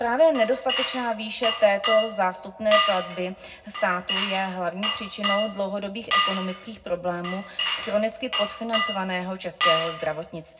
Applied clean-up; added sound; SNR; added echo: none; Glass; 2 dB; reverberation time 0.3 s.